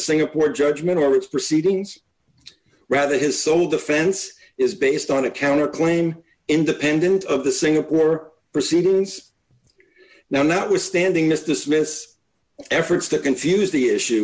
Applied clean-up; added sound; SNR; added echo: none; none; none; none.